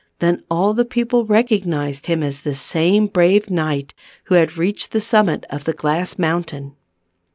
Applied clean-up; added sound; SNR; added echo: none; none; none; none.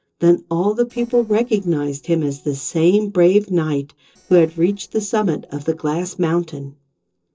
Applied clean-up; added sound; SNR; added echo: neural separator model SepFormer DNS4.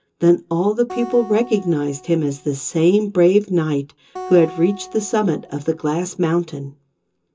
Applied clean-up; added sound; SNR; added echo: none; Acoustic guitar; 18 dB; reverberation time 0.2 s.